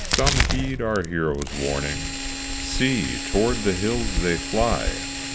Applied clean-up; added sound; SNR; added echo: none; Crack + Drill; 1 dB; none.